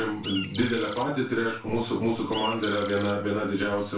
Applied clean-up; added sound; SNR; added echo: none; Bird; 6 dB; reverberation time 0.3 s.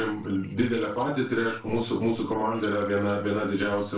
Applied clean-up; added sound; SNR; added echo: neural separator model SepFormer DNS4.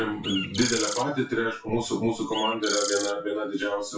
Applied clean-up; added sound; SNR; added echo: classical method WPE with log-MMSE.